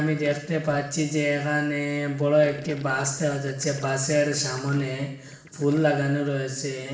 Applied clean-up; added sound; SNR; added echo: neural separator model SepFormer DNS4.